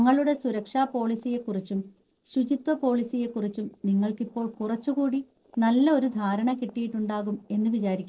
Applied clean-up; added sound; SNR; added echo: neural separator model SepFormer DNS4.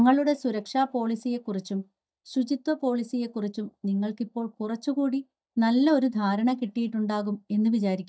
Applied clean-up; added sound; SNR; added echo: neural mask model DeepFilterNet 3.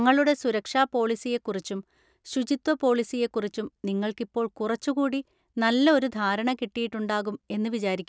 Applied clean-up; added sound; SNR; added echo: none; none; none; none.